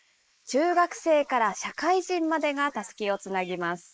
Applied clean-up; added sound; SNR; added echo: neural mask model Resemble Enhance denoiser.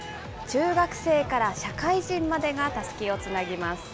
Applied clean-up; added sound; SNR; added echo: none; Sliding door; 18 dB; none.